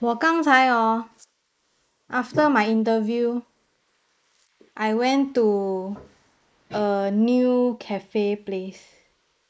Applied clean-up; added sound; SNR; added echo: neural mask model Resemble Enhance denoiser.